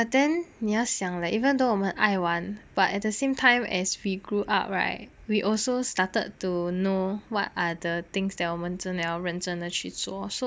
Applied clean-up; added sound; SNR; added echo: none; none; none; none.